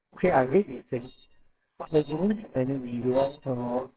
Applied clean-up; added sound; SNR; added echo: neural separator model SepFormer WHAMR!.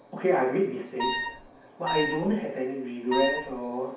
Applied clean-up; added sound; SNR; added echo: none; Wind instrument, woodwind instrument; 4 dB; reverberation time 0.6 s.